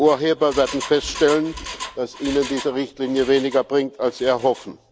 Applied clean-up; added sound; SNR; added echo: none; Engine; 15 dB; none.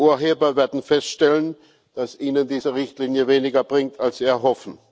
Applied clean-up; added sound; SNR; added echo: none; none; none; none.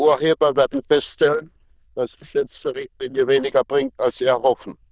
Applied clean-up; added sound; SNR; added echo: neural diffusion model UNIVERSE++.